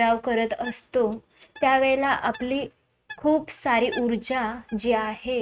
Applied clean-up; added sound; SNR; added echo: neural mask model RNNoise.